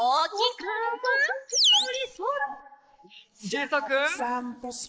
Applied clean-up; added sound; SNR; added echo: neural mask model Resemble Enhance denoiser.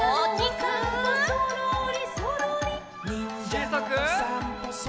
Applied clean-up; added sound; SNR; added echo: none; none; none; none.